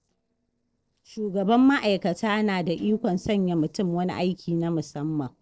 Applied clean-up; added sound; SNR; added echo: neural separator model SepFormer DNS4.